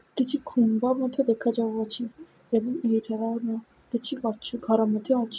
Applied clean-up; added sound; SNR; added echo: none; none; none; none.